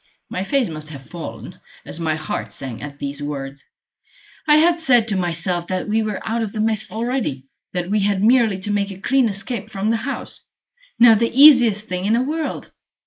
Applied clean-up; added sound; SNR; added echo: neural mask model Resemble Enhance denoiser.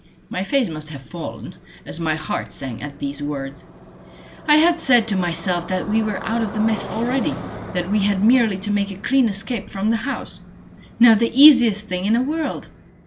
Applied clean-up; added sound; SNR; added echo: none; Motorcycle; 16 dB; none.